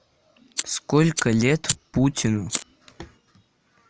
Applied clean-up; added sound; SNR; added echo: none; Fire; 9 dB; none.